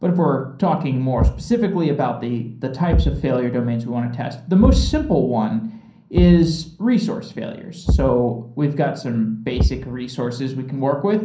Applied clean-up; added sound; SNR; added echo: none; Thump, thud; 5 dB; reverberation time 0.6 s.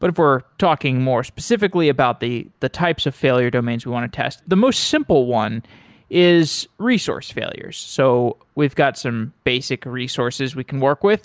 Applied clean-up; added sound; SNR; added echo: none; none; none; none.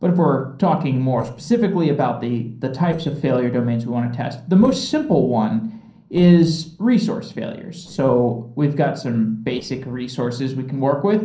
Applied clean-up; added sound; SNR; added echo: neural separator model SepFormer DNS4.